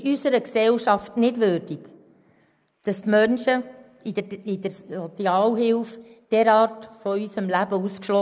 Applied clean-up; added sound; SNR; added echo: neural mask model Resemble Enhance denoiser.